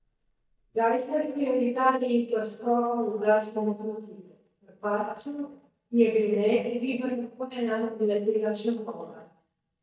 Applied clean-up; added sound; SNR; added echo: neural mask model DeepFilterNet 3.